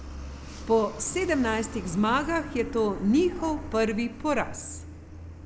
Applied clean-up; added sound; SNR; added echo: none; Truck; 12 dB; none.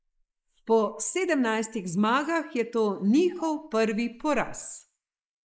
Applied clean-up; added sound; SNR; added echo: neural mask model Resemble Enhance denoiser.